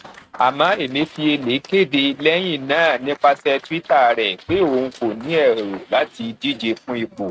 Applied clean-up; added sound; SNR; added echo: neural mask model RNNoise.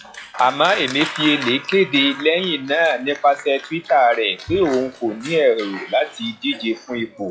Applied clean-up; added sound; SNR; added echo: classical method log-MMSE.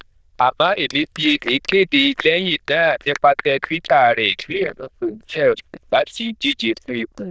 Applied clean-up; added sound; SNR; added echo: neural diffusion model UNIVERSE++.